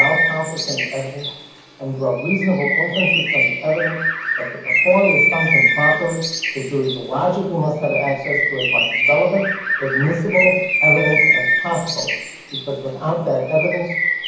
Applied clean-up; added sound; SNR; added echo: none; Bird; -1 dB; reverberation time 1.2 s.